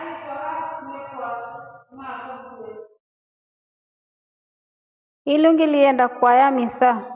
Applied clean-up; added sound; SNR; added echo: none; none; none; none.